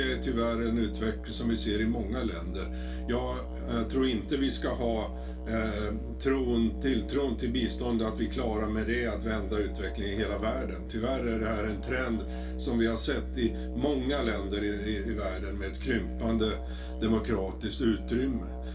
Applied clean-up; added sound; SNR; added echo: none; Musical instrument; 4 dB; reverberation time 0.2 s.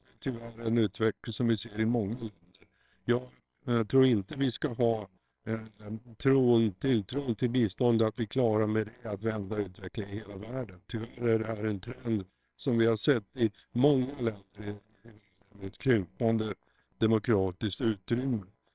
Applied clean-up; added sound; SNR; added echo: neural separator model SepFormer WHAMR!.